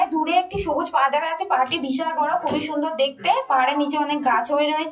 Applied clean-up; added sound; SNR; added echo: classical method WPE with log-MMSE.